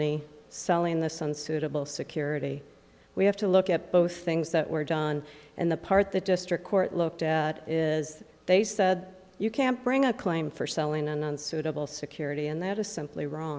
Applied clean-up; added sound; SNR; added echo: none; none; none; none.